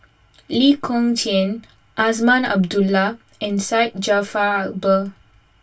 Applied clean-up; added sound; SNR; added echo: none; none; none; reverberation time 0.1 s.